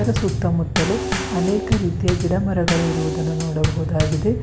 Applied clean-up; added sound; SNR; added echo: none; Bass drum / Snare drum / Drum kit; 1 dB; none.